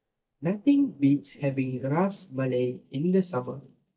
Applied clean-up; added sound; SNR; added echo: neural mask model DeepFilterNet 3.